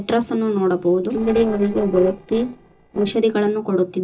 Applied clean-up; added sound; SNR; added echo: neural separator model SepFormer DNS4.